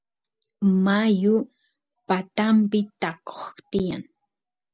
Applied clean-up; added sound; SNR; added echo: none; none; none; none.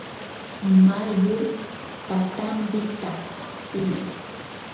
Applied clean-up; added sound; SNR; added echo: none; Stream; 12 dB; reverberation time 1.0 s.